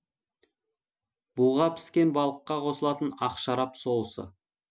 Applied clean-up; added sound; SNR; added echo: none; none; none; none.